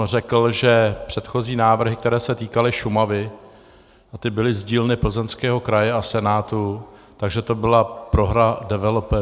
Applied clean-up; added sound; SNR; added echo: none; none; none; none.